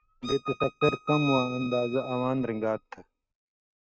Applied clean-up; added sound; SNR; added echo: neural mask model RNNoise.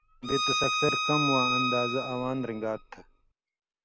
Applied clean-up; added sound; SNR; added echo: none; Bowed string instrument; -1 dB; none.